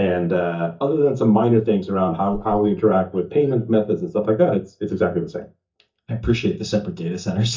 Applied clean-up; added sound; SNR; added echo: neural mask model DeepFilterNet 3.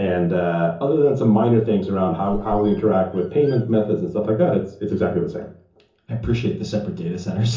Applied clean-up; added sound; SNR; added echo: none; Squeak; 16 dB; reverberation time 0.6 s.